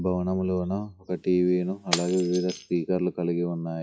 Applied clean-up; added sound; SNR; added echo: classical method log-MMSE.